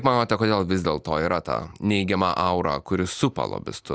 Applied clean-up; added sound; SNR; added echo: none; none; none; none.